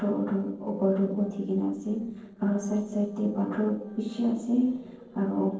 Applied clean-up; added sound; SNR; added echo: neural separator model SepFormer DNS4.